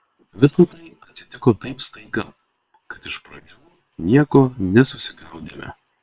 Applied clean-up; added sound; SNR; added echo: neural separator model SepFormer WHAM!.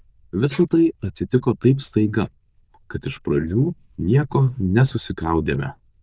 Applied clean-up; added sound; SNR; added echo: neural diffusion model UNIVERSE++.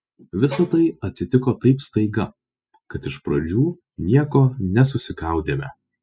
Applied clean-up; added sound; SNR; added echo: classical method spectral subtraction.